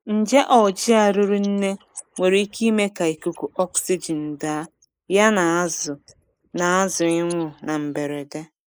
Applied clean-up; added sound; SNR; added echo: neural mask model Resemble Enhance denoiser.